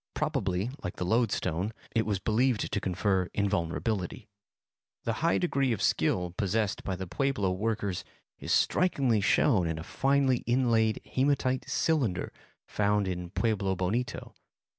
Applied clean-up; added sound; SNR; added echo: none; none; none; none.